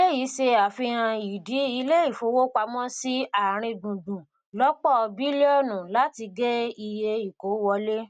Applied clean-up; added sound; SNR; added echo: none; none; none; none.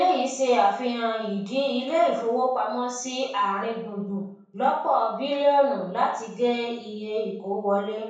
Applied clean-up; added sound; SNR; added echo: none; none; none; reverberation time 0.6 s.